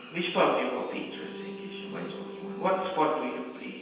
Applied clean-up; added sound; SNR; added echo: none; Bowed string instrument; 10 dB; reverberation time 1.2 s.